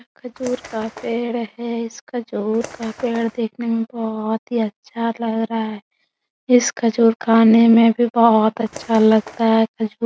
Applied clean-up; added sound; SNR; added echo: none; Bird; 19 dB; none.